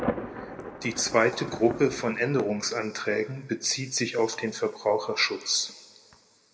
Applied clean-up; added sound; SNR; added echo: none; Thunder; 12 dB; reverberation time 1.6 s.